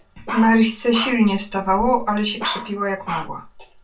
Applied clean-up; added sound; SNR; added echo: none; Bark; 11 dB; reverberation time 0.2 s.